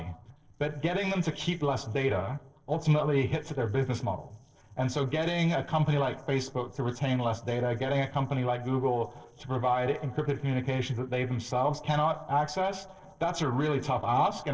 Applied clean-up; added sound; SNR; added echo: neural separator model SepFormer DNS4.